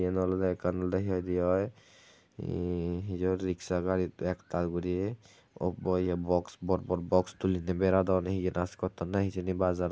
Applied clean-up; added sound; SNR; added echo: none; none; none; none.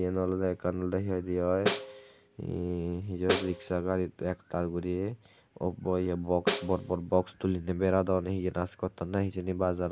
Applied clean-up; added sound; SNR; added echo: none; Snare drum; 5 dB; none.